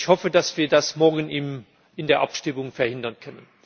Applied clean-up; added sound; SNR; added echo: none; none; none; none.